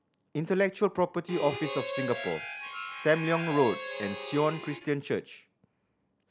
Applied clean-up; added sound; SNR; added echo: none; Harmonica; 6 dB; none.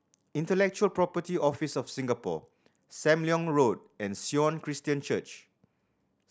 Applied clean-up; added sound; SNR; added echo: none; none; none; none.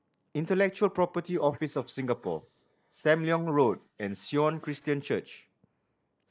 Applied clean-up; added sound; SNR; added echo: neural mask model Resemble Enhance denoiser.